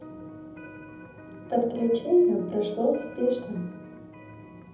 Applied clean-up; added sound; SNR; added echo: none; Electric guitar; 18 dB; reverberation time 0.8 s.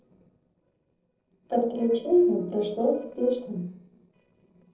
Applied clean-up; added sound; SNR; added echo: neural separator model SepFormer DNS4.